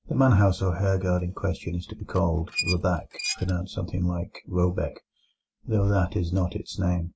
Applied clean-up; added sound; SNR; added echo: none; Squeak; 12 dB; none.